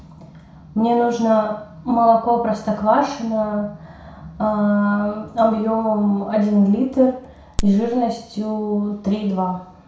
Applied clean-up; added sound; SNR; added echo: none; Crack; 10 dB; reverberation time 0.6 s.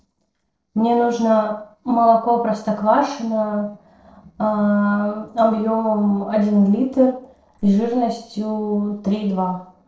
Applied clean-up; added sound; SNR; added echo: neural separator model SepFormer DNS4.